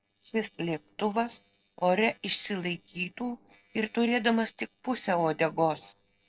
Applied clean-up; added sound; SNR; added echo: neural separator model SepFormer DNS4.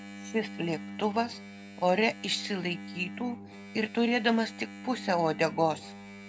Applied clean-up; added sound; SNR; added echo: none; Engine; 13 dB; none.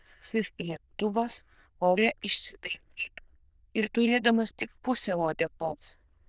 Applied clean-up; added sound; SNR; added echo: neural diffusion model UNIVERSE++.